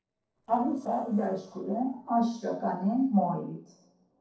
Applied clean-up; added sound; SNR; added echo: neural separator model SepFormer DNS4.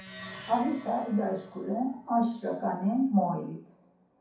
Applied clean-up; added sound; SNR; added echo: none; Plucked string instrument; 18 dB; reverberation time 0.6 s.